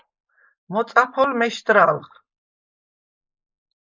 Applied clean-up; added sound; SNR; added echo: neural mask model Resemble Enhance denoiser.